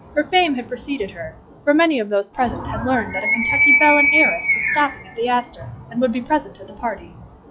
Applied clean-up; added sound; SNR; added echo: classical method log-MMSE.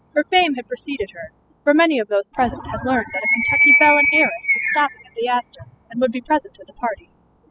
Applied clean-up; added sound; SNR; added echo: classical method spectral subtraction.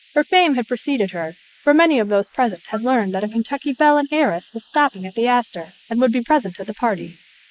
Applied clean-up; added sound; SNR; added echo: neural mask model Resemble Enhance denoiser.